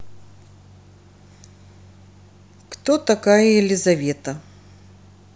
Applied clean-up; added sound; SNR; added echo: none; none; none; none.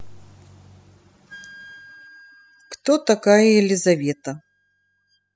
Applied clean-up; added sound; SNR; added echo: classical method spectral subtraction.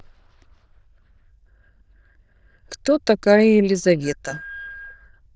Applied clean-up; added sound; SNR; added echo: neural diffusion model UNIVERSE++.